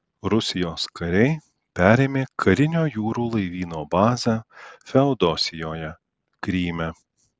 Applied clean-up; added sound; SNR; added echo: none; none; none; none.